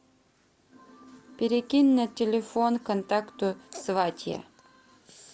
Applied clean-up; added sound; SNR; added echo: none; none; none; none.